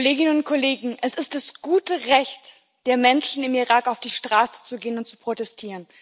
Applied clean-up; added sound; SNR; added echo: none; none; none; none.